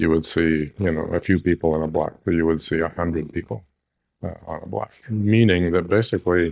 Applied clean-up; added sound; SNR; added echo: neural mask model DeepFilterNet 3.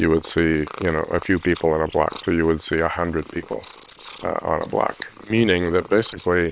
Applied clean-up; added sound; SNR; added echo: neural separator model SepFormer WHAM!.